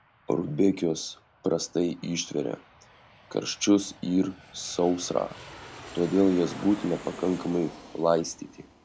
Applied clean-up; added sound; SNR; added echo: none; Aircraft; 19 dB; none.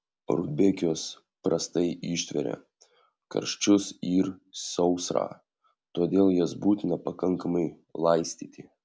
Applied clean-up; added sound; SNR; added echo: none; none; none; none.